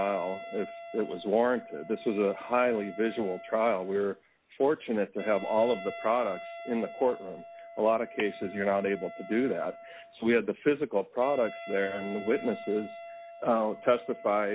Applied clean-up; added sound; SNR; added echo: none; Wind instrument, woodwind instrument; 15 dB; none.